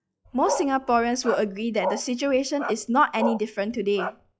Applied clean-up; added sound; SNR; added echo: classical method log-MMSE.